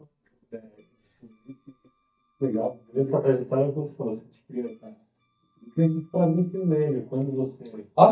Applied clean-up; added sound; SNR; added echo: neural mask model DeepFilterNet 3.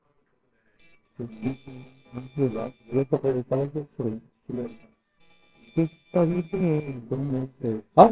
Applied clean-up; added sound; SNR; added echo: neural separator model SepFormer WHAMR!.